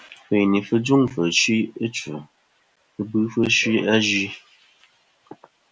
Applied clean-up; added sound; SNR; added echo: none; none; none; none.